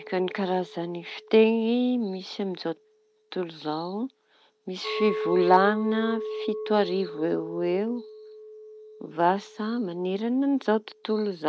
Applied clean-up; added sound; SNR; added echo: none; Chink, clink; 11 dB; none.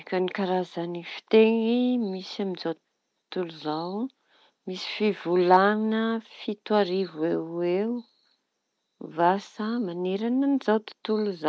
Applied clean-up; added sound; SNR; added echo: none; none; none; none.